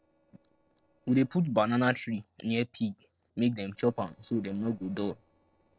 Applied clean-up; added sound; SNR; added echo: neural separator model SepFormer DNS4.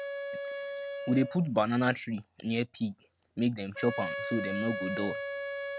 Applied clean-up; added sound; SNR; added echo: none; Wind instrument, woodwind instrument; 6 dB; none.